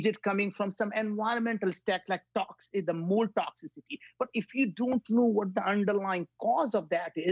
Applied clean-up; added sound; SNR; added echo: none; none; none; none.